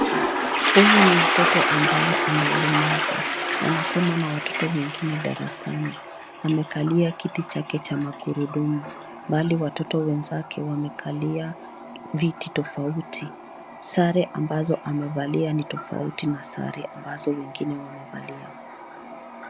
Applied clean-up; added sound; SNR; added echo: none; Toilet flush; 2 dB; none.